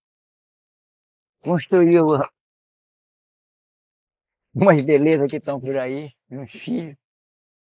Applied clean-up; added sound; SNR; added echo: neural mask model Resemble Enhance denoiser.